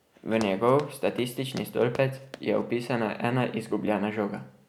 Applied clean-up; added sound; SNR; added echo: none; Run; 18 dB; none.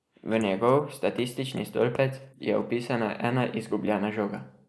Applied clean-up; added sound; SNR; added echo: neural mask model Resemble Enhance denoiser.